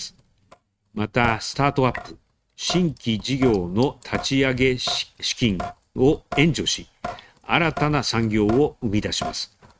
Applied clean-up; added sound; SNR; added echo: neural mask model RNNoise.